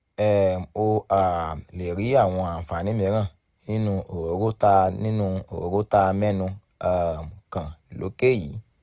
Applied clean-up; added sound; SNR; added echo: none; none; none; none.